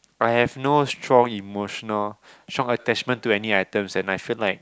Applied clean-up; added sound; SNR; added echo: none; none; none; none.